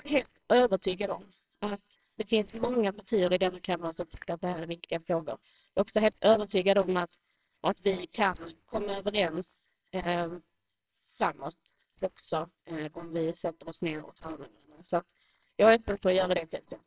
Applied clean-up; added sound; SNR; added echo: neural separator model SepFormer WHAMR!.